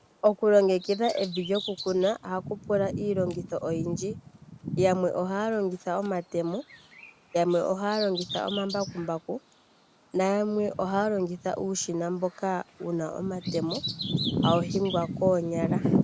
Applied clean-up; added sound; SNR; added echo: none; Bird vocalization, bird call, bird song; 7 dB; none.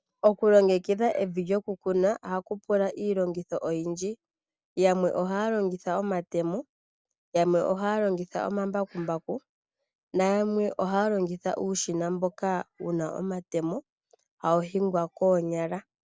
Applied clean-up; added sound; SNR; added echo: none; none; none; none.